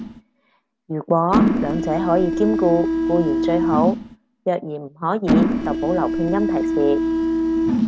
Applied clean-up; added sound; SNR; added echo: none; Mechanisms; -2 dB; none.